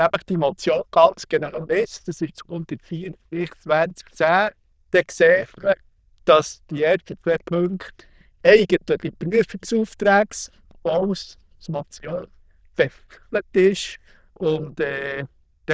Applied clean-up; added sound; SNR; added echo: neural diffusion model UNIVERSE++.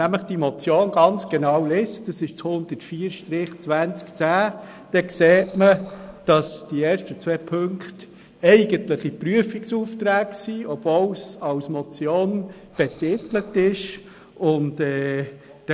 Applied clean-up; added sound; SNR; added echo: neural separator model SepFormer DNS4.